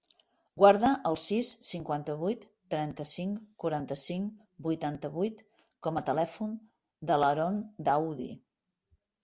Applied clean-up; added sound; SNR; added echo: none; none; none; none.